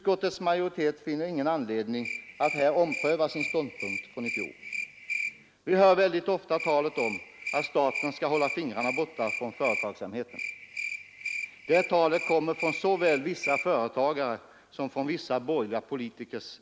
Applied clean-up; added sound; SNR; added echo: none; Cricket; 8 dB; none.